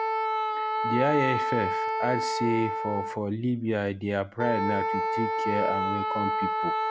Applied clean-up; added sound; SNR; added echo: none; Wind instrument, woodwind instrument; -1 dB; none.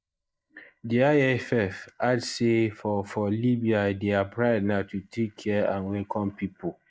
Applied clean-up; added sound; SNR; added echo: neural mask model Resemble Enhance denoiser.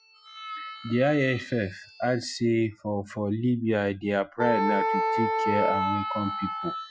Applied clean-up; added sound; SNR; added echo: classical method Wiener filter.